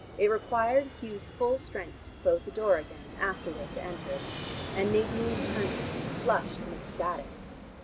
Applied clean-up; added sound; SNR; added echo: none; Fixed-wing aircraft, airplane; 7 dB; none.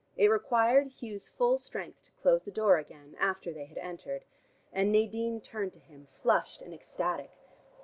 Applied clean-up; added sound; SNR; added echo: none; none; none; none.